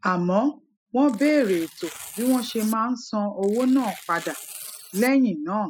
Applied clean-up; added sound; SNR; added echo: classical method spectral subtraction.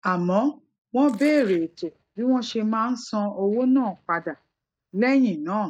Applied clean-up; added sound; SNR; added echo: neural mask model DeepFilterNet 3.